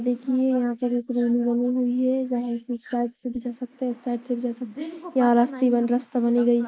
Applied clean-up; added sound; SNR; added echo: neural mask model Resemble Enhance denoiser.